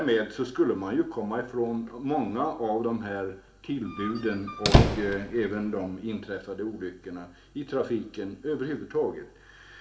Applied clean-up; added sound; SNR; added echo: none; Squeak; -4 dB; reverberation time 0.3 s.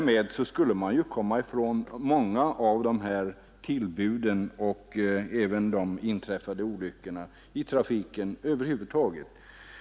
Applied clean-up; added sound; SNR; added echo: none; none; none; none.